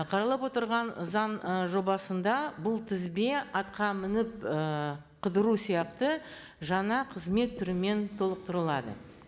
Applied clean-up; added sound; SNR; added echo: none; none; none; none.